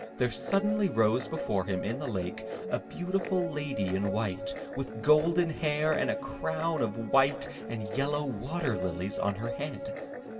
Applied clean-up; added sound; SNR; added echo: none; Guitar; 8 dB; reverberation time 1.6 s.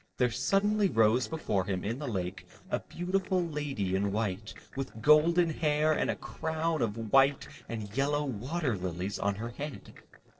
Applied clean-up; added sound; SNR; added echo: neural separator model SepFormer DNS4.